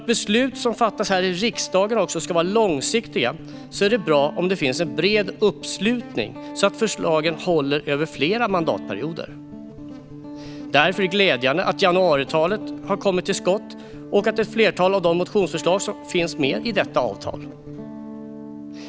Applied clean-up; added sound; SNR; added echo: none; Guitar; 14 dB; none.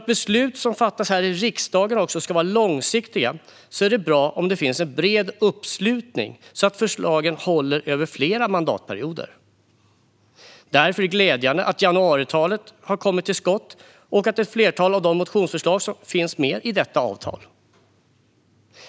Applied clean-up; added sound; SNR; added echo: none; none; none; none.